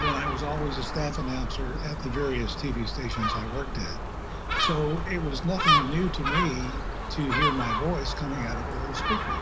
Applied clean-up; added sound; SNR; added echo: none; Gull, seagull; -2 dB; none.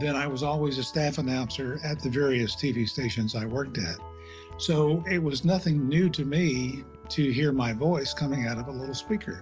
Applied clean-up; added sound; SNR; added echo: none; none; none; none.